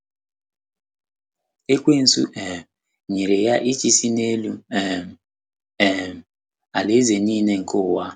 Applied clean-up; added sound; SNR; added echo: none; none; none; none.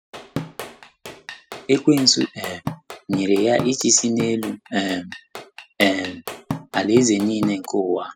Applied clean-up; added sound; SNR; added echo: classical method spectral subtraction.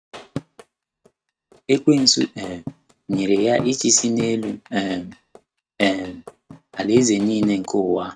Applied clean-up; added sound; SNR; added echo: neural mask model RNNoise.